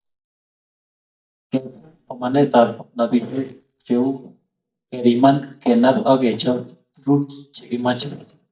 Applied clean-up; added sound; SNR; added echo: neural mask model DeepFilterNet 3.